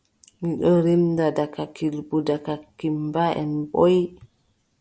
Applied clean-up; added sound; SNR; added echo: none; none; none; none.